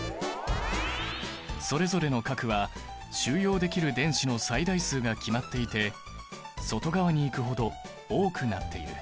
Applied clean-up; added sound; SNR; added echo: none; none; none; none.